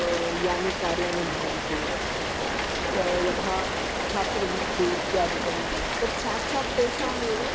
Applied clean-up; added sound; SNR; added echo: none; Rain; -2 dB; none.